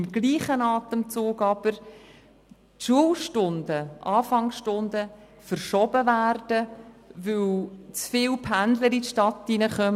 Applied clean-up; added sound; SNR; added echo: none; none; none; none.